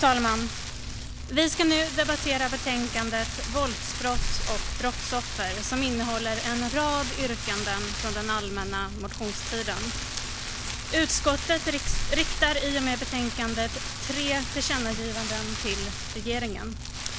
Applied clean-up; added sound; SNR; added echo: none; Rain; 3 dB; none.